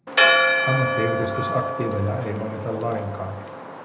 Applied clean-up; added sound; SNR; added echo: none; Church bell; -4 dB; reverberation time 0.8 s.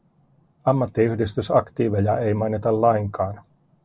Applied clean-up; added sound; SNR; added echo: none; none; none; none.